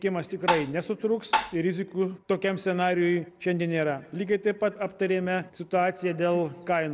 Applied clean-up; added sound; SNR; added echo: none; Tap; 0 dB; none.